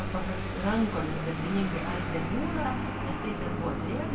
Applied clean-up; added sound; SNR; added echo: none; Vehicle; 1 dB; reverberation time 2.1 s.